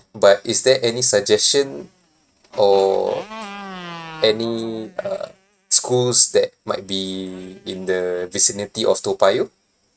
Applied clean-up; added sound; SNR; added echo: neural mask model RNNoise.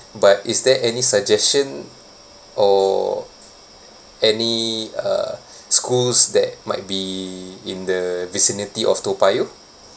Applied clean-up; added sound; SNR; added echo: none; none; none; none.